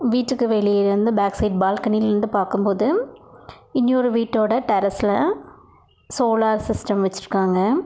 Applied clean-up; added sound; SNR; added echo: none; none; none; none.